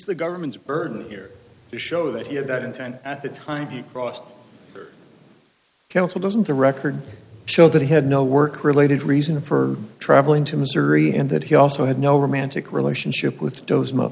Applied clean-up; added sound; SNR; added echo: none; none; none; none.